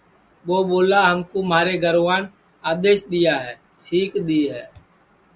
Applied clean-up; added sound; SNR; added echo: none; none; none; none.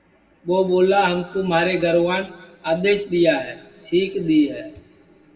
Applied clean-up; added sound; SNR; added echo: none; none; none; reverberation time 1.1 s.